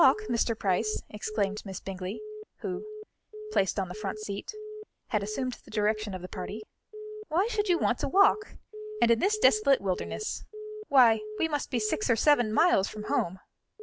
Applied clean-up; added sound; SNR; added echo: none; Telephone; 12 dB; none.